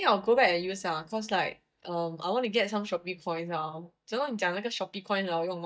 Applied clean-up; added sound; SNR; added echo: neural mask model DeepFilterNet 3.